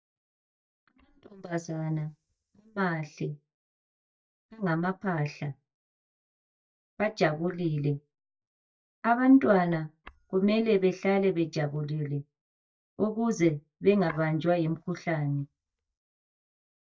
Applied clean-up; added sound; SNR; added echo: neural mask model DeepFilterNet 3.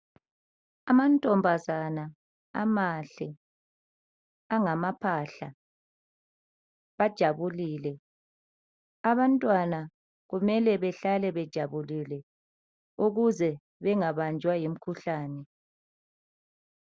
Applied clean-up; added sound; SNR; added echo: none; none; none; none.